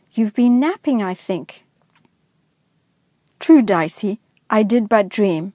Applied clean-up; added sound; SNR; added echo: none; none; none; none.